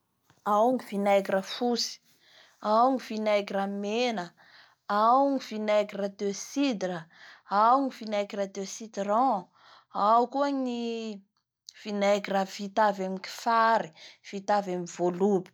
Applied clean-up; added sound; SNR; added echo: none; none; none; none.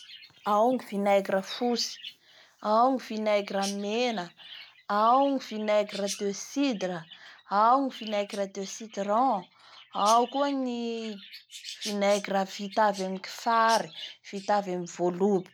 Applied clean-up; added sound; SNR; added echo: none; Chirp, tweet; 18 dB; none.